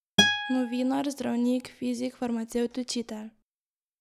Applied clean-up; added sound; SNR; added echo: none; Acoustic guitar; -1 dB; none.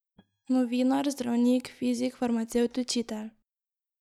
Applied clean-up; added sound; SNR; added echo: neural mask model DeepFilterNet 3.